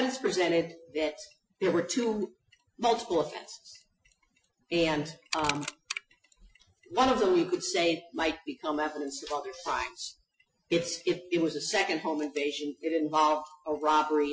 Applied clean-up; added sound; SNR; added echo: classical method Wiener filter.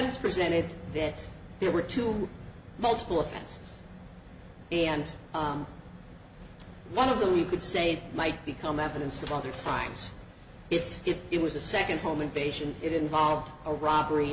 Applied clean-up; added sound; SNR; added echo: none; none; none; none.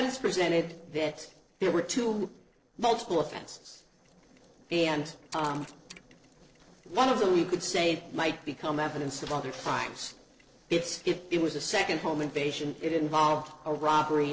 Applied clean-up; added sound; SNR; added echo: neural separator model SepFormer DNS4.